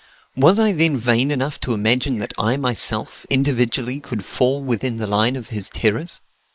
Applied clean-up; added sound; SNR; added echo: neural mask model Resemble Enhance denoiser.